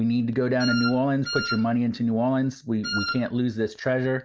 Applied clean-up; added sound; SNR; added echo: none; Wind instrument, woodwind instrument; 7 dB; none.